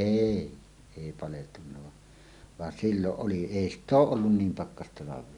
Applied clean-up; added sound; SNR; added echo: none; none; none; none.